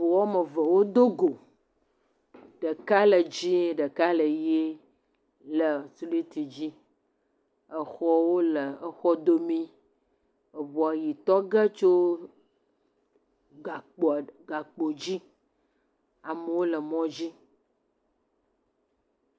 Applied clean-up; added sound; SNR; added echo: none; none; none; none.